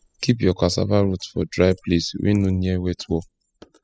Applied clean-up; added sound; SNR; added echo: classical method spectral subtraction.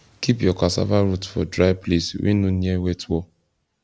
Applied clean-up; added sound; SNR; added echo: none; none; none; none.